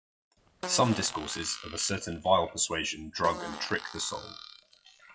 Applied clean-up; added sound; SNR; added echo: classical method WPE with log-MMSE.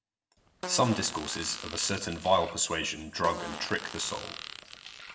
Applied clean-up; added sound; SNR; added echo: none; Fart; 10 dB; reverberation time 0.5 s.